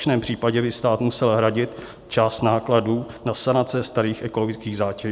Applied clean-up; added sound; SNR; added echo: none; none; none; none.